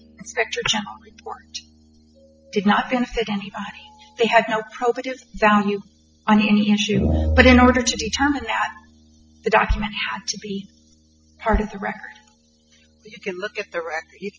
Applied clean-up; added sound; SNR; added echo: classical method spectral subtraction.